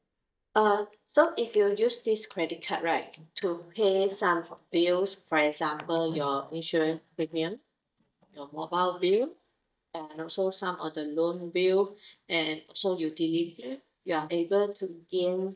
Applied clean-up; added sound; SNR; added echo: neural mask model DeepFilterNet 3.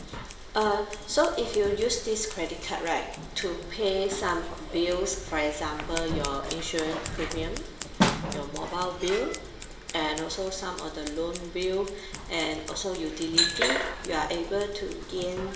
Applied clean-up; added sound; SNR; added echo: none; Scissors; 4 dB; reverberation time 1.7 s.